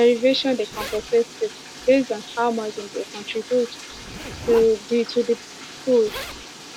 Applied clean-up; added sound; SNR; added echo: none; Zipper (clothing) + Bathtub (filling or washing); 14 dB; none.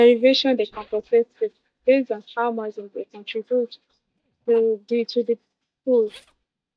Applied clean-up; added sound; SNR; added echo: neural mask model DeepFilterNet 3.